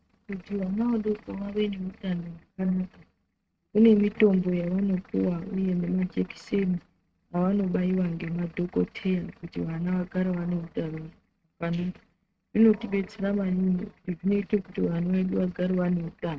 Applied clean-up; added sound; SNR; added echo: neural mask model RNNoise.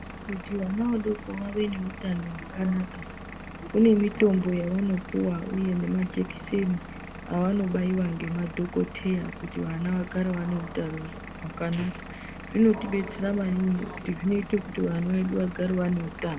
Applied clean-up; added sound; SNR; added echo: none; Engine / Vehicle; 13 dB; none.